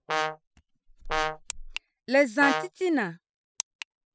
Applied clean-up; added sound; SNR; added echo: classical method spectral subtraction.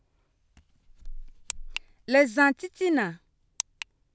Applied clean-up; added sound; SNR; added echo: none; none; none; none.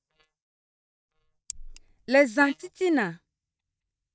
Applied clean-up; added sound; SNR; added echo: neural mask model DeepFilterNet 3.